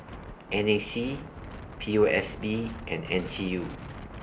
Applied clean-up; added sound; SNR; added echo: none; Wind; 13 dB; none.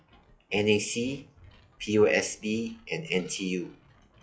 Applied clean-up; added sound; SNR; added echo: classical method log-MMSE.